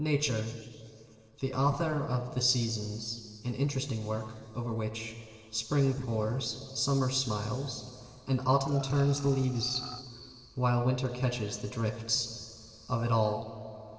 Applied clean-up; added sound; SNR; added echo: neural separator model SepFormer DNS4.